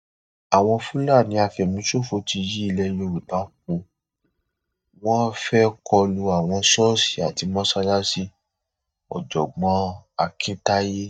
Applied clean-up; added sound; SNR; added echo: neural mask model DeepFilterNet 3.